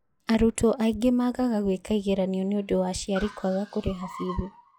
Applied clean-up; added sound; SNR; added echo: classical method log-MMSE.